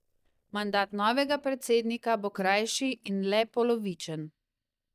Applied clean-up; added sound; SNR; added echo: neural mask model DeepFilterNet 3.